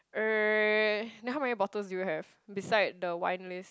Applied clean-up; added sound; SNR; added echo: none; none; none; none.